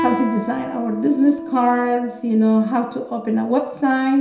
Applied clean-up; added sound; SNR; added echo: none; Guitar; 12 dB; reverberation time 0.7 s.